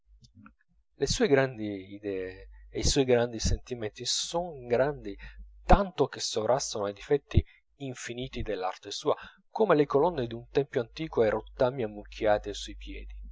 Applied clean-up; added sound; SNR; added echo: none; none; none; none.